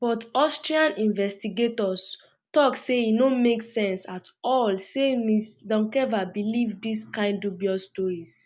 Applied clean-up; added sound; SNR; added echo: none; none; none; none.